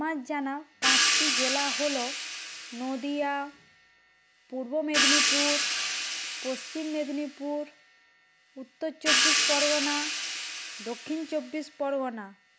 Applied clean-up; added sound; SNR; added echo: none; Crash cymbal / Hi-hat; -3 dB; none.